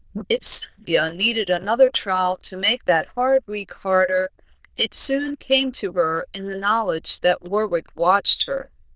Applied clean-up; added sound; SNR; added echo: neural diffusion model UNIVERSE++.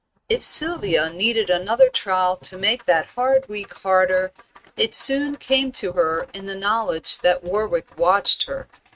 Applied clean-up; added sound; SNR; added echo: neural mask model RNNoise.